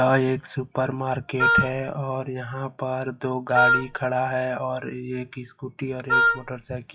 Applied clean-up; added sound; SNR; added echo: classical method WPE with log-MMSE.